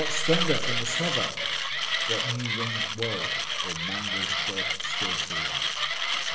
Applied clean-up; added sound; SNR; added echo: none; Mechanisms; -3 dB; reverberation time 1.1 s.